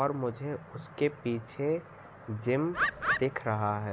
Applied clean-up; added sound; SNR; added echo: none; Bird; -2 dB; none.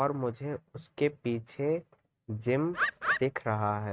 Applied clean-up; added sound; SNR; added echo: neural mask model RNNoise.